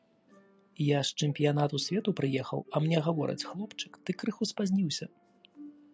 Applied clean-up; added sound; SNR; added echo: none; none; none; none.